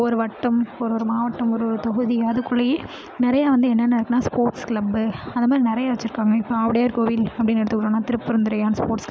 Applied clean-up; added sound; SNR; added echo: none; none; none; none.